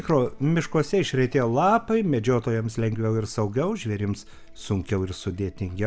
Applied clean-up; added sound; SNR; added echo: none; none; none; none.